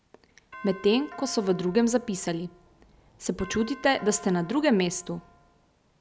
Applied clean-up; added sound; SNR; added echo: none; Doorbell; 19 dB; none.